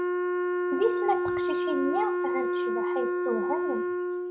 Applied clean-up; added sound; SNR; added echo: none; Wind instrument, woodwind instrument; -5 dB; none.